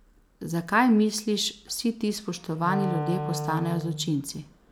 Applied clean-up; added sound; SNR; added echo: none; Wind instrument, woodwind instrument; 6 dB; none.